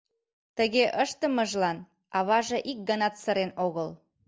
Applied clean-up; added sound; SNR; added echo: none; none; none; none.